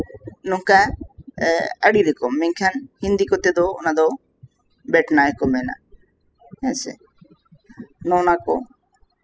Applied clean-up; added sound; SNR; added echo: classical method spectral subtraction.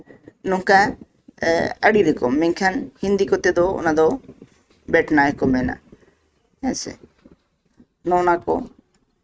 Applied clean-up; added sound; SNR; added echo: neural mask model RNNoise.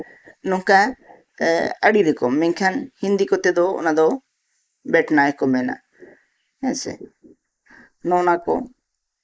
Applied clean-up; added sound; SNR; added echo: neural mask model Resemble Enhance denoiser.